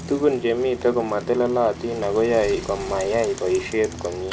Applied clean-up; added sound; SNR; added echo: none; Bicycle; 13 dB; none.